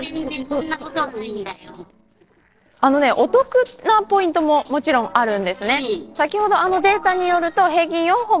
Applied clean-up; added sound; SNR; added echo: neural separator model SepFormer DNS4.